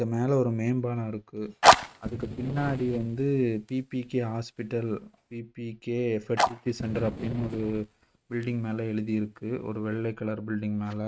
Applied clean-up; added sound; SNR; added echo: neural mask model RNNoise.